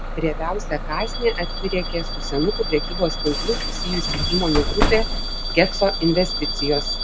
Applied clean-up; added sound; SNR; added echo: none; Bus / Alarm; 1 dB; none.